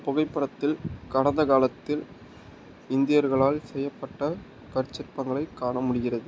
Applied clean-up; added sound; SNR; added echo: none; none; none; none.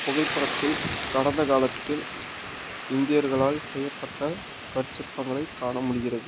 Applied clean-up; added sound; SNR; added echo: none; Boiling / Hiss; 5 dB; none.